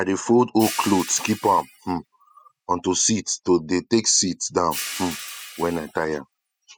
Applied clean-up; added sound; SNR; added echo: classical method spectral subtraction.